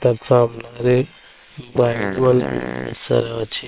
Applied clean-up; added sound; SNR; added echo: neural separator model SepFormer WHAM!.